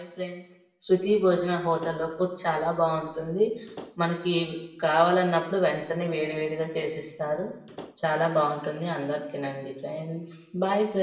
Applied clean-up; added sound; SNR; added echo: none; Slam / Wood; 17 dB; reverberation time 0.8 s.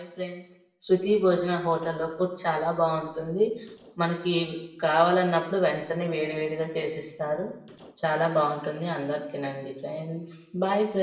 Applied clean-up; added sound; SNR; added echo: neural separator model SepFormer DNS4.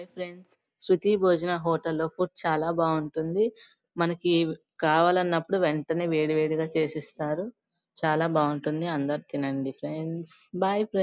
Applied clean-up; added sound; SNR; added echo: none; none; none; none.